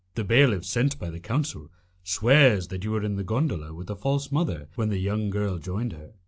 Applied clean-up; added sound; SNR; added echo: none; none; none; none.